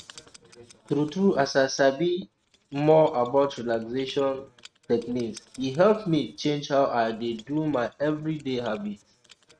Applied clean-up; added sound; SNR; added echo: neural mask model RNNoise.